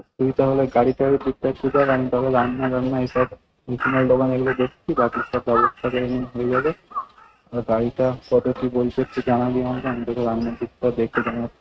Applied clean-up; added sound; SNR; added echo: neural mask model RNNoise.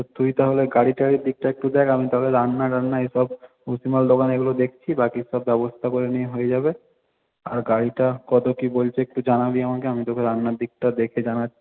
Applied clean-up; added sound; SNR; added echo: none; none; none; none.